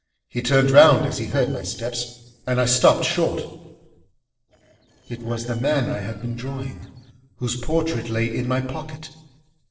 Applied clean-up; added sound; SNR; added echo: neural separator model SepFormer DNS4.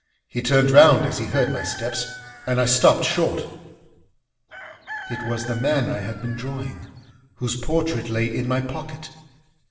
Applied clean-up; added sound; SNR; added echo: none; Chicken, rooster; 15 dB; reverberation time 1.1 s.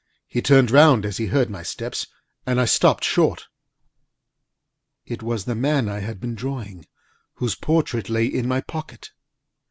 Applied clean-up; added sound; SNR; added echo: none; none; none; none.